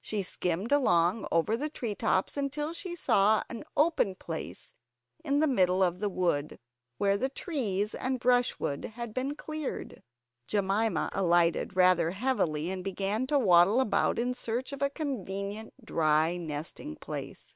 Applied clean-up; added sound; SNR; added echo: neural separator model SepFormer WHAM!.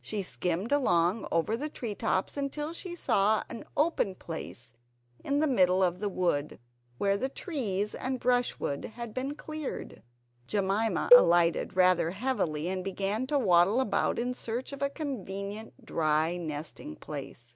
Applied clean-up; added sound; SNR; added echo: none; Cowbell; -1 dB; none.